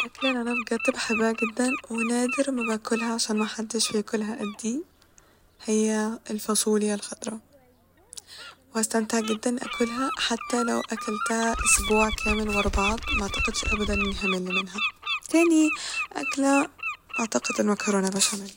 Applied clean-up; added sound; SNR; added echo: none; Bird + Typing; 6 dB; none.